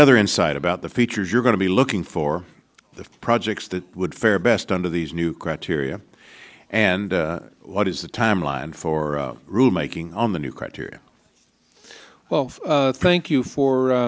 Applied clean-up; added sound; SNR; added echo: none; none; none; none.